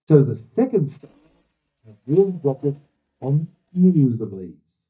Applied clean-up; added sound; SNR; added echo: neural mask model DeepFilterNet 3.